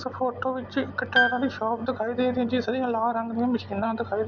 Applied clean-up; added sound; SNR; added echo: none; Piano; 3 dB; none.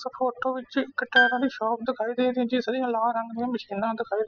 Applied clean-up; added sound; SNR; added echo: classical method spectral subtraction.